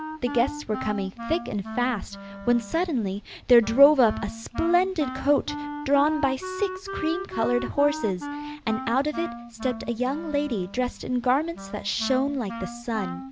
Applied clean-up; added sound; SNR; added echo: none; Wind instrument, woodwind instrument; 10 dB; none.